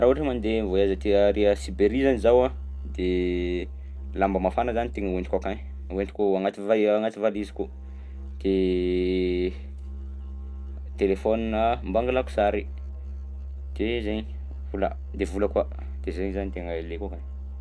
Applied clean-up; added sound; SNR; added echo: none; Musical instrument; 9 dB; none.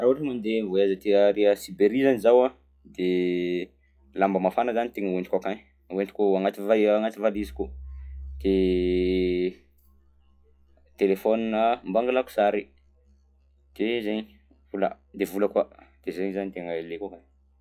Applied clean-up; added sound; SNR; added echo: classical method log-MMSE.